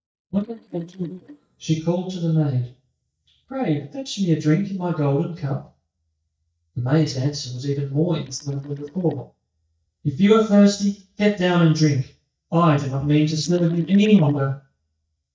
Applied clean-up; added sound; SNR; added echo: neural mask model DeepFilterNet 3.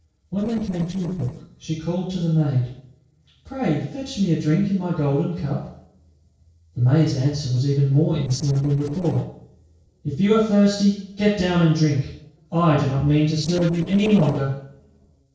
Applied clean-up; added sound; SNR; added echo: neural separator model SepFormer DNS4.